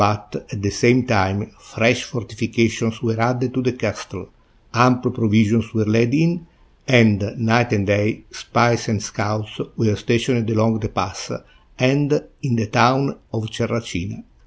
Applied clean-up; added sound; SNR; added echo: none; none; none; none.